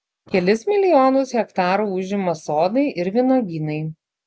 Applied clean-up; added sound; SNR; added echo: none; none; none; none.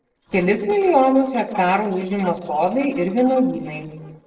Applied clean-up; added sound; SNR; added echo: neural separator model SepFormer DNS4.